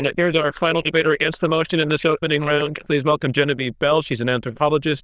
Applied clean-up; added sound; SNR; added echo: neural diffusion model UNIVERSE++.